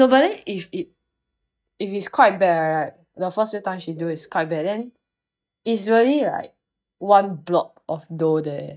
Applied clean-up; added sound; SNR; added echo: neural mask model DeepFilterNet 3.